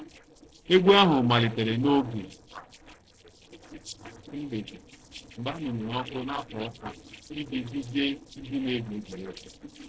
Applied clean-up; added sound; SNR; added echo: neural separator model SepFormer DNS4.